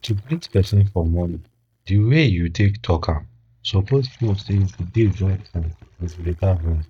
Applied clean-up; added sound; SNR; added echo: neural mask model DeepFilterNet 3.